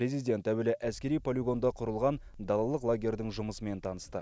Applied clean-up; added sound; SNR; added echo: none; none; none; none.